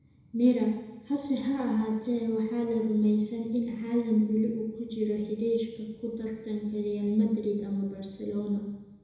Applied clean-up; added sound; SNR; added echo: none; none; none; reverberation time 1.0 s.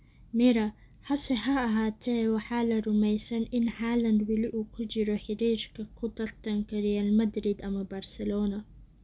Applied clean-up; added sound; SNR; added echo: none; none; none; none.